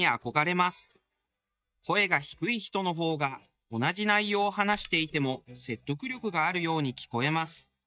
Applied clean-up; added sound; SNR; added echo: neural mask model DeepFilterNet 3.